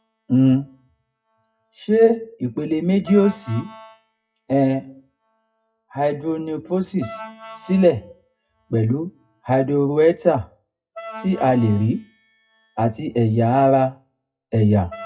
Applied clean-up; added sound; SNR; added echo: classical method WPE with log-MMSE.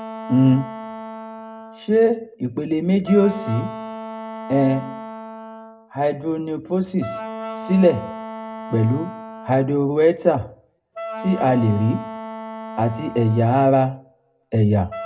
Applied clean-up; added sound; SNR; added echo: none; Wind instrument, woodwind instrument; 13 dB; reverberation time 0.2 s.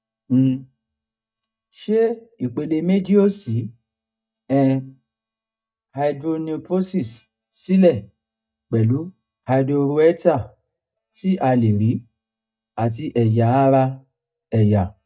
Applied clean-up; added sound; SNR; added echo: neural mask model DeepFilterNet 3.